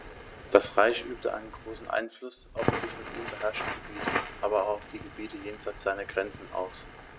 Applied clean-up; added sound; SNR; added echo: none; Crackle; 7 dB; none.